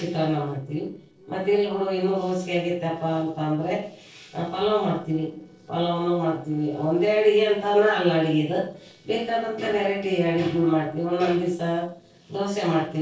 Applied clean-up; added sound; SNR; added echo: neural separator model SepFormer DNS4.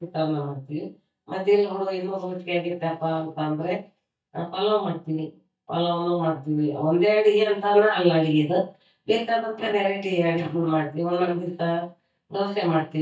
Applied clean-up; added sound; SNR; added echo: neural mask model DeepFilterNet 3.